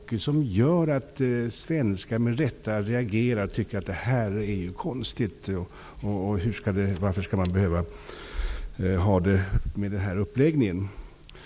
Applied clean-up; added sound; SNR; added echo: none; none; none; none.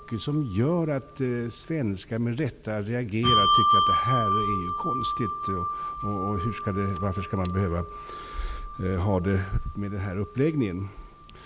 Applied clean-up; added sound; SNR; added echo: none; Bell; 1 dB; none.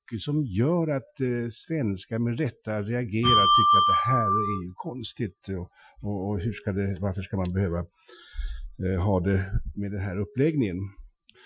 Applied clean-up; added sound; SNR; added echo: classical method Wiener filter.